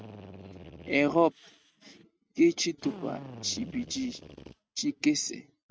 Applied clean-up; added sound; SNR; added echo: neural mask model RNNoise.